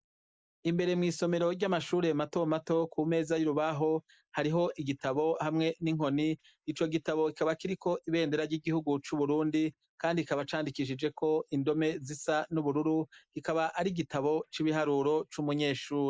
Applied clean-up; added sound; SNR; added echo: neural mask model Resemble Enhance denoiser.